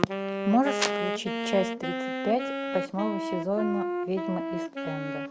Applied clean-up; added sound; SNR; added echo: none; Wind instrument, woodwind instrument; 2 dB; none.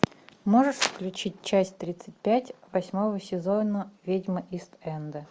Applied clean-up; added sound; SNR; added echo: none; none; none; none.